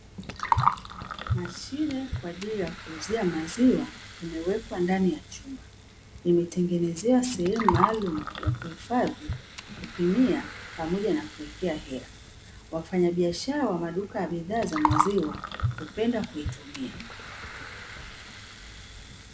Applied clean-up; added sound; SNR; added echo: none; Gurgling; 5 dB; none.